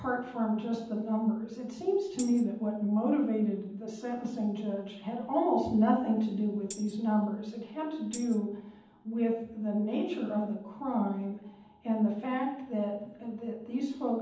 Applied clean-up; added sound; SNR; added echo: none; Tambourine; 19 dB; reverberation time 0.8 s.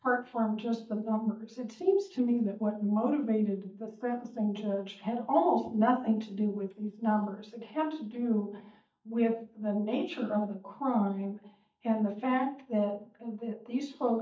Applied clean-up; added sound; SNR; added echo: neural mask model DeepFilterNet 3.